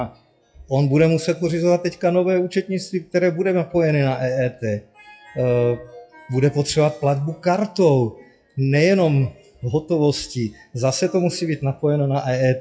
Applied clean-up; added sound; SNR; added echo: classical method WPE with log-MMSE.